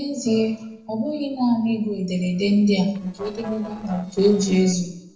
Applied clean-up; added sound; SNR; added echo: neural separator model SepFormer DNS4.